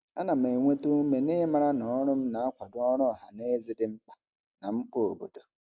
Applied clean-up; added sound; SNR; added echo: none; none; none; none.